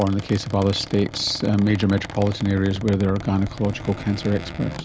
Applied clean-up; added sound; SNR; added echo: none; Squeak; 14 dB; none.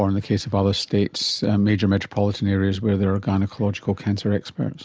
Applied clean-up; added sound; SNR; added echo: none; none; none; none.